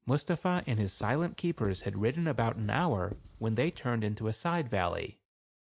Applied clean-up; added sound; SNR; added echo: none; Writing; 19 dB; none.